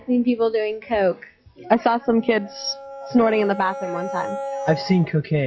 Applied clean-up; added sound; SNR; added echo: classical method log-MMSE.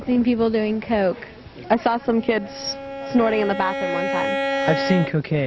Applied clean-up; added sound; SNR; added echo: none; Bowed string instrument; 7 dB; none.